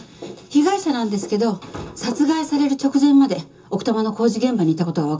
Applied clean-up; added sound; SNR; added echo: none; none; none; reverberation time 0.2 s.